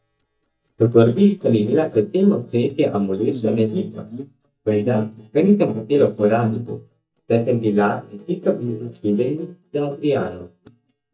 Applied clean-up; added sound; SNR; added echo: neural mask model DeepFilterNet 3.